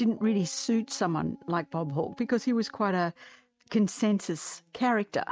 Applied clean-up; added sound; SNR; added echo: neural mask model RNNoise.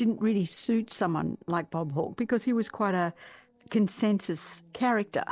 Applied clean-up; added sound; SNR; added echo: neural separator model SepFormer DNS4.